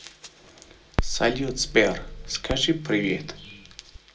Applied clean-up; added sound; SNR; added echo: none; Crackle; 6 dB; reverberation time 0.2 s.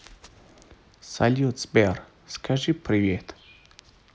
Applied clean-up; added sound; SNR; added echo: none; none; none; none.